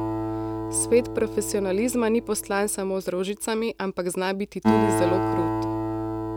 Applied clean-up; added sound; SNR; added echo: none; Acoustic guitar; 1 dB; none.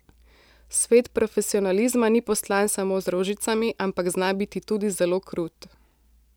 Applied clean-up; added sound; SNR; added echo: none; none; none; none.